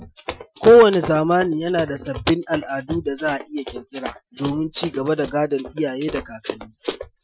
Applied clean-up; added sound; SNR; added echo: classical method Wiener filter.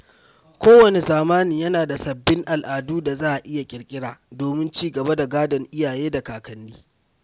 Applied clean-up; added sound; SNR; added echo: none; none; none; none.